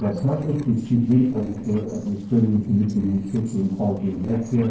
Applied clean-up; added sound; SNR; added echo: neural separator model SepFormer DNS4.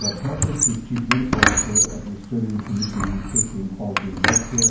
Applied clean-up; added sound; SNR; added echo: none; Squeak; -4 dB; reverberation time 0.9 s.